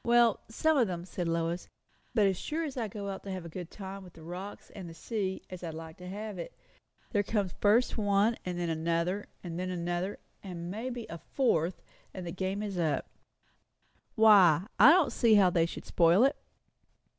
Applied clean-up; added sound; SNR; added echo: none; none; none; none.